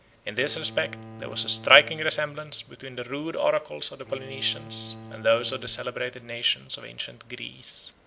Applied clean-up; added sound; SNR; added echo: none; Bowed string instrument; 17 dB; none.